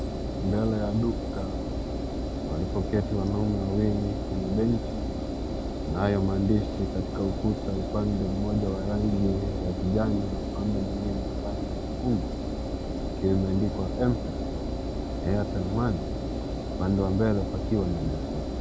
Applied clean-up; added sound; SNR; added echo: none; Engine; 2 dB; none.